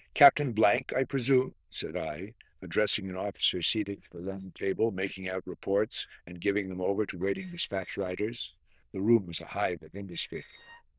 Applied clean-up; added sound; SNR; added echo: neural diffusion model UNIVERSE++.